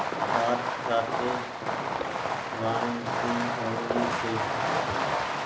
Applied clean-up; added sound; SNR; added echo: none; Fireworks; -4 dB; none.